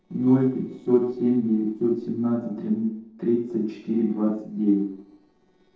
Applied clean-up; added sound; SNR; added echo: neural separator model SepFormer DNS4.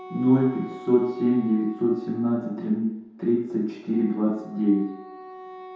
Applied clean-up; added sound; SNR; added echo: none; Wind instrument, woodwind instrument; 18 dB; reverberation time 0.8 s.